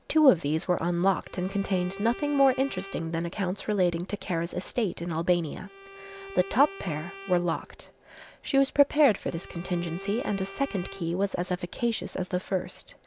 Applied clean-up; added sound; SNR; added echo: none; Bowed string instrument; 18 dB; none.